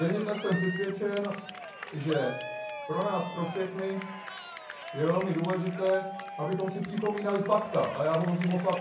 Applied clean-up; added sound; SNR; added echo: none; Cheering; 11 dB; reverberation time 0.6 s.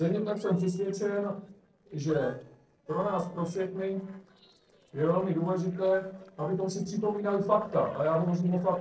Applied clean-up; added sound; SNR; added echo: neural separator model SepFormer DNS4.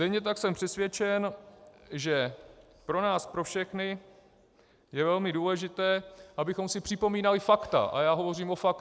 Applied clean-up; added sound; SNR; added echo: none; none; none; none.